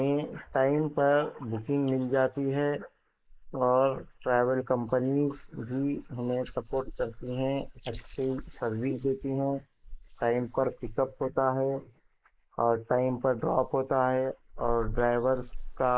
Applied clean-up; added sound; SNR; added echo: neural mask model Resemble Enhance denoiser.